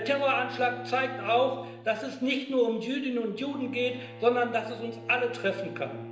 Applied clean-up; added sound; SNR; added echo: none; Bowed string instrument; 15 dB; reverberation time 0.9 s.